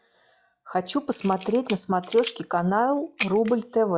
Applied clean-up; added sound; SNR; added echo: classical method log-MMSE.